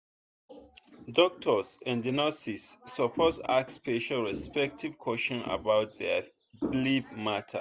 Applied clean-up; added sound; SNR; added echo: none; none; none; none.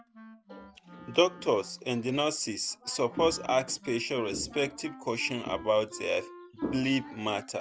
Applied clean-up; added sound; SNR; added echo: none; Wind instrument, woodwind instrument; 19 dB; none.